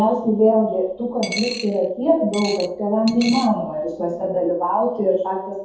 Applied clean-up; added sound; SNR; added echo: none; Coin (dropping); 13 dB; reverberation time 0.7 s.